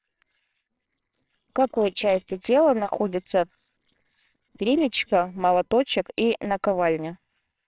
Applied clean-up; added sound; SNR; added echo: neural separator model SepFormer WHAMR!.